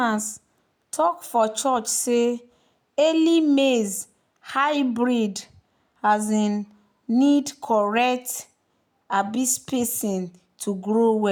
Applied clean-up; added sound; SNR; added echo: none; none; none; none.